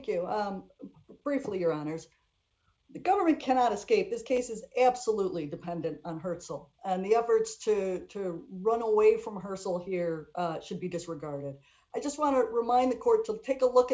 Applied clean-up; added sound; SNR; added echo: none; none; none; none.